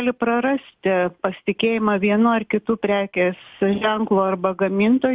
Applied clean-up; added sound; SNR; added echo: none; none; none; none.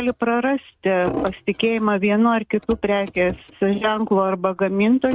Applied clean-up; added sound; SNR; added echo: neural mask model RNNoise.